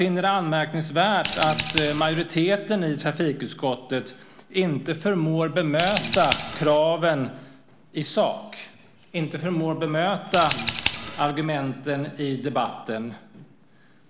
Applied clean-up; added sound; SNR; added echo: none; Scissors; 11 dB; none.